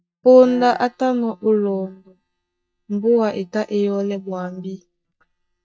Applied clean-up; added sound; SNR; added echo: neural mask model DeepFilterNet 3.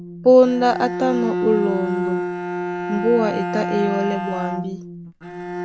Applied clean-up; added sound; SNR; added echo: none; Bowed string instrument; 5 dB; none.